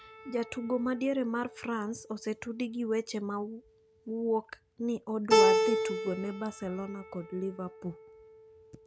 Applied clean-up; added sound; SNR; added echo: none; Keyboard (musical); -1 dB; none.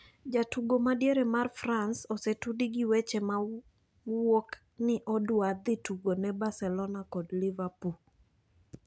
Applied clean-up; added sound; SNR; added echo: none; none; none; none.